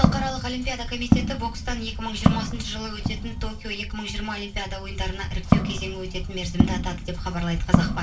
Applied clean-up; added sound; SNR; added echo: none; Walk, footsteps; -3 dB; reverberation time 0.2 s.